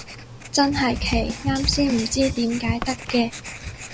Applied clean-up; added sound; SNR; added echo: none; Bass drum / Snare drum + Writing; 8 dB; none.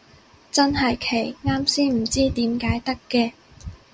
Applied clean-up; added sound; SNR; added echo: none; none; none; none.